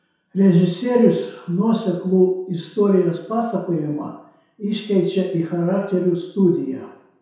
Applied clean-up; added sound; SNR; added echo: none; none; none; reverberation time 0.7 s.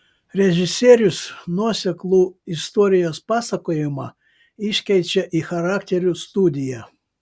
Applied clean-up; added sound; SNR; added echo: none; none; none; none.